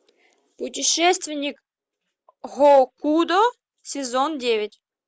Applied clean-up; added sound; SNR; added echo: none; none; none; none.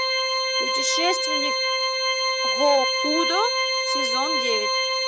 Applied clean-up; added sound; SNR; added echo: none; Organ; -5 dB; none.